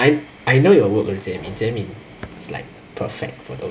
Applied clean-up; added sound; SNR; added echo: none; none; none; none.